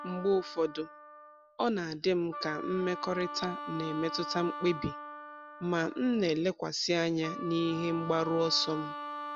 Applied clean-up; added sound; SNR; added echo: none; Wind instrument, woodwind instrument; 10 dB; none.